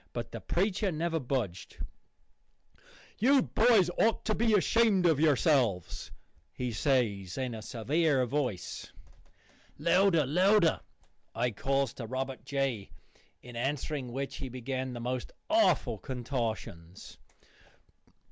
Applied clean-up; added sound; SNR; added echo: none; none; none; none.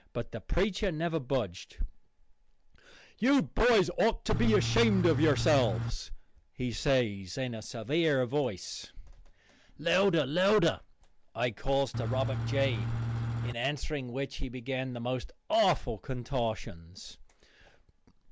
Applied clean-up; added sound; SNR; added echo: none; Engine / Truck; 1 dB; none.